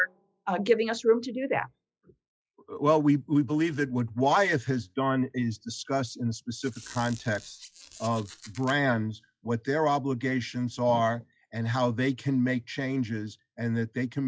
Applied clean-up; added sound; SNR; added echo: classical method log-MMSE.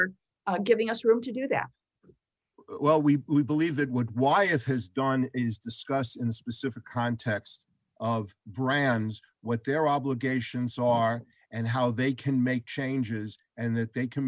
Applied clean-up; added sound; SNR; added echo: none; none; none; none.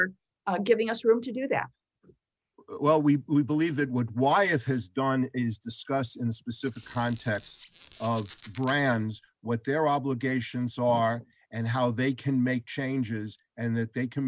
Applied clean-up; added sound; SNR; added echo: none; Squeak; 18 dB; none.